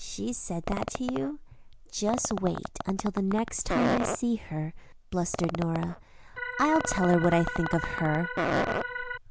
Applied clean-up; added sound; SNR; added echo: none; Fart + Organ; 5 dB; none.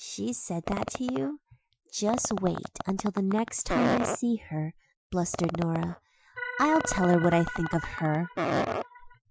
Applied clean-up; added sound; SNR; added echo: classical method Wiener filter.